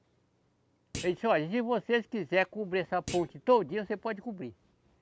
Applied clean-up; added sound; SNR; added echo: none; Thump, thud; 17 dB; none.